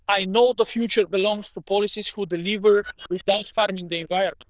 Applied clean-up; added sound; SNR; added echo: neural diffusion model UNIVERSE++.